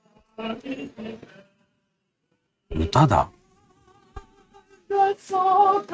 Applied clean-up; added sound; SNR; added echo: neural mask model RNNoise.